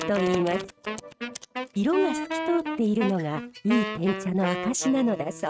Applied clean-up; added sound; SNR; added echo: neural mask model RNNoise.